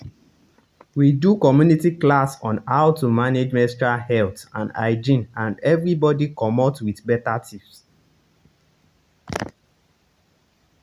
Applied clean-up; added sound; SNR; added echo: none; none; none; none.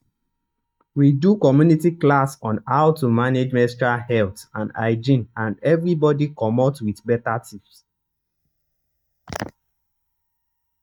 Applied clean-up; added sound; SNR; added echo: neural mask model DeepFilterNet 3.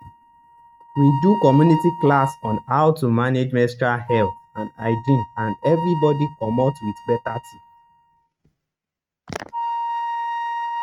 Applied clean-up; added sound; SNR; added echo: neural mask model RNNoise.